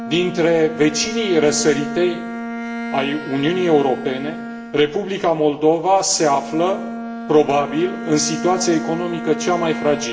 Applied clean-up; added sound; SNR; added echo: none; Bowed string instrument; 9 dB; reverberation time 0.8 s.